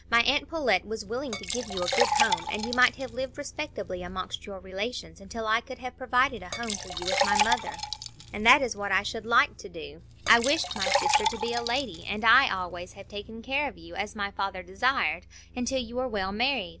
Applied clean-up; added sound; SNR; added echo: none; Liquid; 3 dB; none.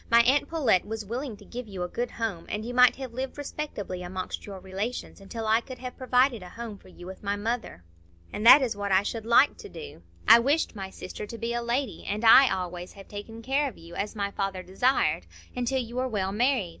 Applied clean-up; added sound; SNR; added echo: none; none; none; none.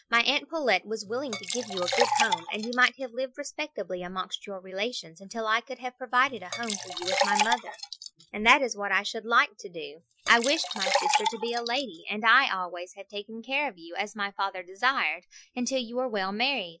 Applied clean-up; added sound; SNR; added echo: classical method Wiener filter.